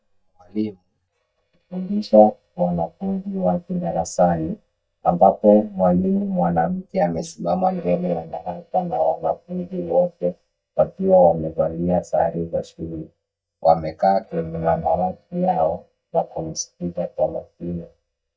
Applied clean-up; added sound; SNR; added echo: neural mask model DeepFilterNet 3.